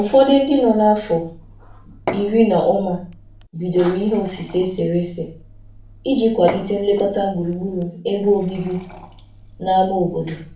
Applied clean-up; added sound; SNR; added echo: none; Fill (with liquid) / Glass / Water; 16 dB; reverberation time 0.4 s.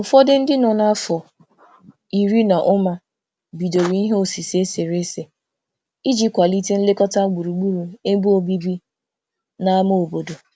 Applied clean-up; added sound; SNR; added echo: none; none; none; none.